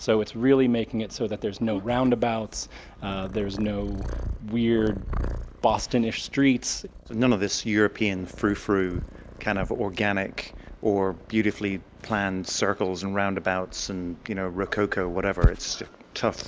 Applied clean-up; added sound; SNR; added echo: none; Purr; 9 dB; none.